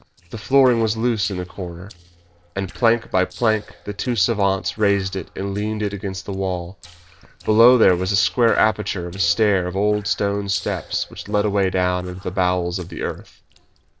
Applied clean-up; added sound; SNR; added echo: neural separator model SepFormer DNS4.